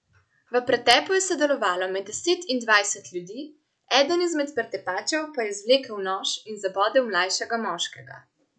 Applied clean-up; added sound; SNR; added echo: none; none; none; none.